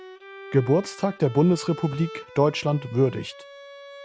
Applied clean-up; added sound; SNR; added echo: none; Bowed string instrument; 17 dB; none.